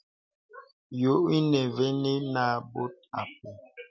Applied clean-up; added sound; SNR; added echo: none; none; none; none.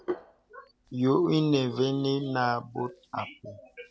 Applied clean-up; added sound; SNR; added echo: none; Hands; 16 dB; none.